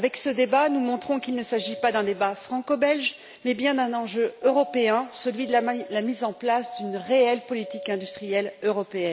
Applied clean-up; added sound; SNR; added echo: none; Doorbell; 15 dB; none.